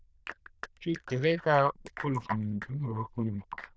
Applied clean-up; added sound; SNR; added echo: neural diffusion model UNIVERSE++.